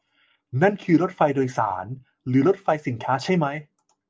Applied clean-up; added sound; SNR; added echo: none; none; none; none.